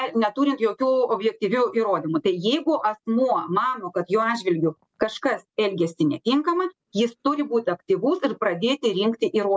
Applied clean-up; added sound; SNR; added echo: none; none; none; none.